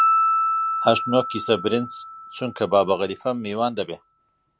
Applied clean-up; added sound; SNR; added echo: none; Piano; 2 dB; none.